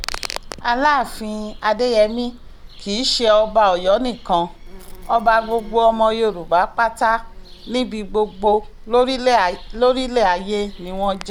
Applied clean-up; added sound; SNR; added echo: none; Bird vocalization, bird call, bird song; 16 dB; none.